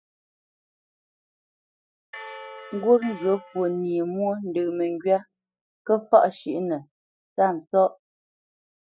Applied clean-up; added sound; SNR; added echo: classical method spectral subtraction.